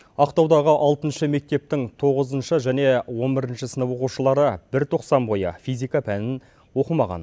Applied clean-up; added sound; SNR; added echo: none; none; none; none.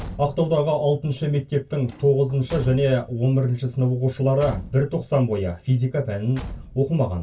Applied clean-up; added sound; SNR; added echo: none; Slam / Truck / Car; 17 dB; reverberation time 0.1 s.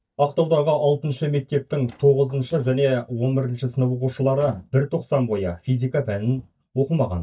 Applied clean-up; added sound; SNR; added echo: neural mask model DeepFilterNet 3.